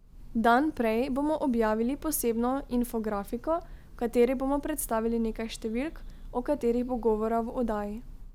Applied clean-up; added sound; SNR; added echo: none; Bird / Breathing; 15 dB; none.